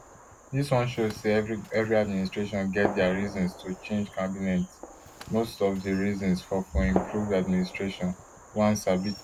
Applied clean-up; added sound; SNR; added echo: none; Gunshot, gunfire; 13 dB; none.